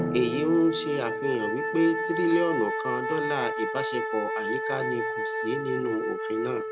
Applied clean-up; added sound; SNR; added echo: none; Wind instrument, woodwind instrument + Drum; 2 dB; none.